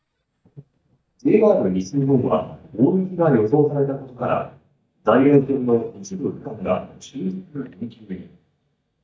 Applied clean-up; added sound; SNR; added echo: neural mask model DeepFilterNet 3.